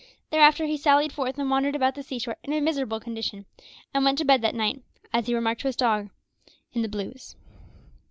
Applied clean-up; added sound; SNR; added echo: none; none; none; none.